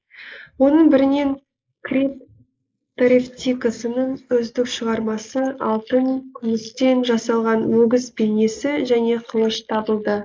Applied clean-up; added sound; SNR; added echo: neural mask model Resemble Enhance denoiser.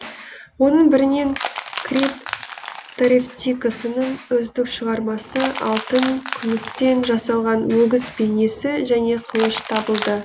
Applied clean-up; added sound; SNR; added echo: none; Crushing; 11 dB; none.